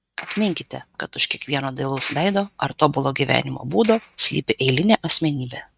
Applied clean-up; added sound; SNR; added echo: neural mask model RNNoise.